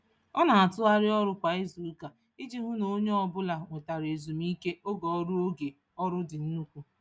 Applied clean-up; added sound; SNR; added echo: none; none; none; none.